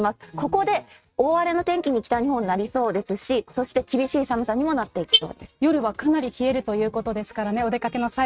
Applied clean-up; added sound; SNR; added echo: neural mask model RNNoise.